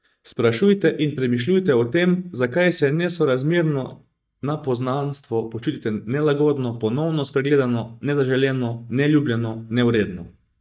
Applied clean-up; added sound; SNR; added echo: neural mask model DeepFilterNet 3.